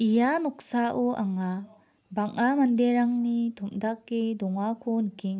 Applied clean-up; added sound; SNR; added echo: none; none; none; none.